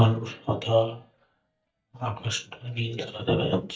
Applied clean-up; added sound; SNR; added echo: neural mask model DeepFilterNet 3.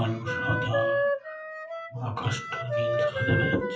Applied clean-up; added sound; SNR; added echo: classical method WPE with log-MMSE.